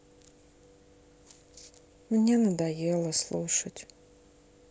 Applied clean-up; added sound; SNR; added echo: none; none; none; none.